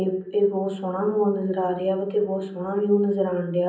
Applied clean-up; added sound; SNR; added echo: none; none; none; reverberation time 0.6 s.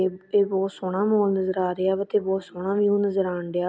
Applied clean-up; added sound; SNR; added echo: none; none; none; none.